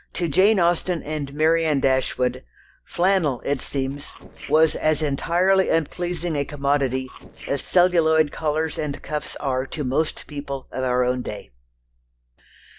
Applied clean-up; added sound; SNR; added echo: neural separator model SepFormer DNS4.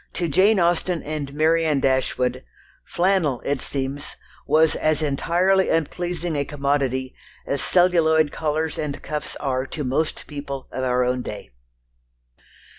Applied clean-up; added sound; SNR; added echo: none; none; none; none.